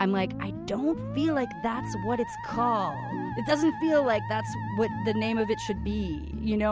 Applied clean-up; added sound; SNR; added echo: none; Musical instrument; 11 dB; none.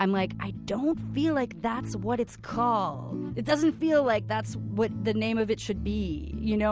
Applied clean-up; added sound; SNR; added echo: none; none; none; none.